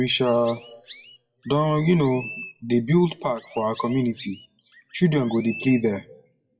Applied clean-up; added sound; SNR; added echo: classical method WPE with log-MMSE.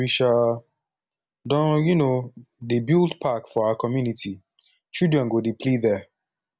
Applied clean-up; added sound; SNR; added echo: none; none; none; none.